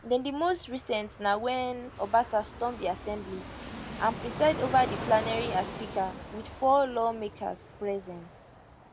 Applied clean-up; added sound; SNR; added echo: none; Fixed-wing aircraft, airplane; 11 dB; none.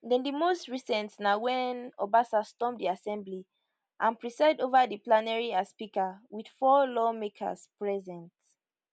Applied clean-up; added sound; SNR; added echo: none; none; none; none.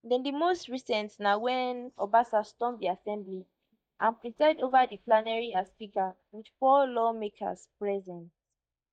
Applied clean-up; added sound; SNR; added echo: neural mask model DeepFilterNet 3.